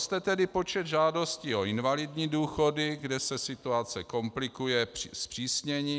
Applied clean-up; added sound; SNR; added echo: none; none; none; none.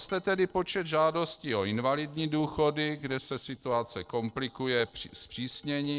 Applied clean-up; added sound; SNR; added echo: neural separator model SepFormer DNS4.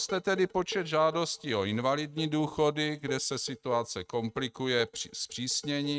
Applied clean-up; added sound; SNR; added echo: neural mask model RNNoise.